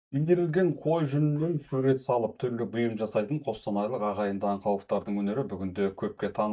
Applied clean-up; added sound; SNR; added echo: neural mask model DeepFilterNet 3.